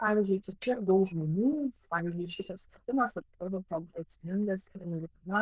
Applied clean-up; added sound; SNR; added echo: neural diffusion model UNIVERSE++.